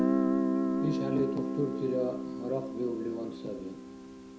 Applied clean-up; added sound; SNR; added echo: none; Guitar; -3 dB; reverberation time 0.5 s.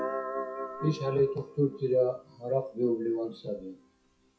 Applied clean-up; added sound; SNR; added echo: classical method WPE with log-MMSE.